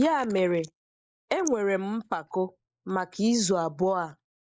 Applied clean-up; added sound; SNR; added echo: neural mask model Resemble Enhance denoiser.